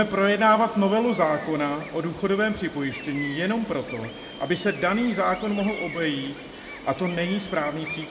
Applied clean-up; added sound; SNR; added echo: none; Gull, seagull; 13 dB; reverberation time 1.6 s.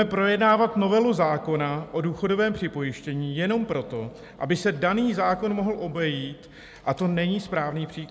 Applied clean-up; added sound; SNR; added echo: none; none; none; none.